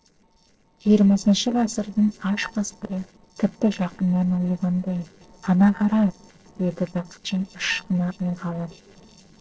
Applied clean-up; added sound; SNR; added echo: neural separator model SepFormer DNS4.